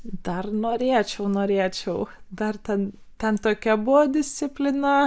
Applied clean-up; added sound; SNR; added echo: none; none; none; none.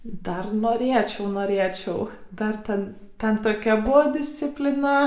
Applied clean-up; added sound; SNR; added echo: none; Whoosh, swoosh, swish; 14 dB; reverberation time 0.6 s.